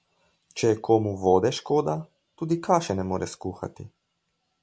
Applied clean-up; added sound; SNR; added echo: none; none; none; none.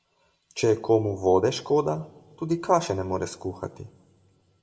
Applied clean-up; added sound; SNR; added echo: none; none; none; reverberation time 0.9 s.